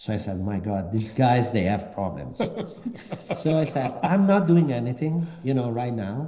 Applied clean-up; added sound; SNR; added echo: neural separator model SepFormer DNS4.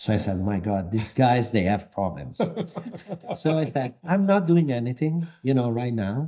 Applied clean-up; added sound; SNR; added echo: neural mask model DeepFilterNet 3.